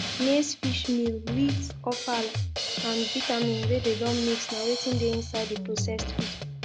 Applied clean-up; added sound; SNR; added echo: none; Drum kit; 3 dB; none.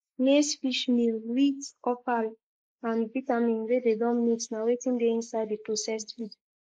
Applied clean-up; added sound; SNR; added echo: neural mask model Resemble Enhance denoiser.